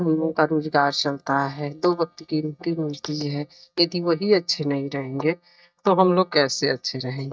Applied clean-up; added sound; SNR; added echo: neural mask model DeepFilterNet 3.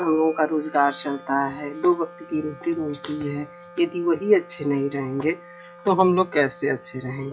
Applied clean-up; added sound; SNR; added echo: classical method log-MMSE.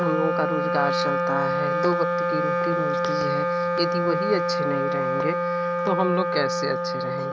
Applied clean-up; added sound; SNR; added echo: none; Wind instrument, woodwind instrument; -4 dB; none.